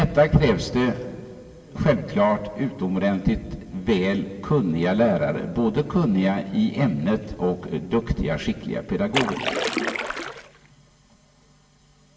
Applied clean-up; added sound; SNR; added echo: none; Splash, splatter; 4 dB; reverberation time 1.8 s.